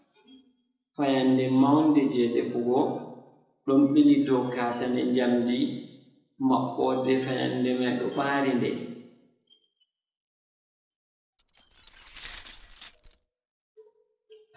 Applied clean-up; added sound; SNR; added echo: neural separator model SepFormer DNS4.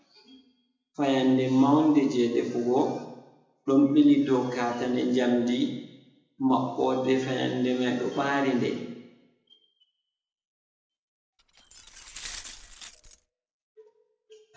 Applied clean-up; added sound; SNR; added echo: none; Glass; 18 dB; reverberation time 0.9 s.